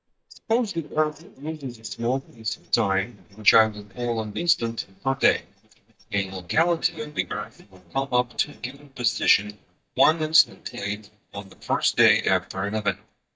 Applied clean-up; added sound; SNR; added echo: neural mask model DeepFilterNet 3.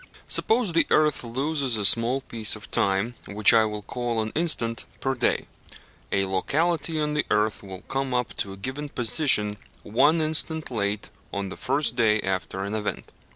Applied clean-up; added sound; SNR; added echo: none; none; none; none.